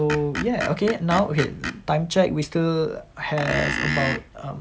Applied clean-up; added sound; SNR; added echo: none; Screech; 7 dB; none.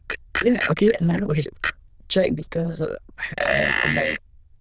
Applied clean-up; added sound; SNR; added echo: neural diffusion model UNIVERSE++.